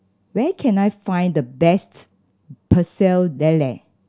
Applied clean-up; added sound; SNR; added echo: none; none; none; none.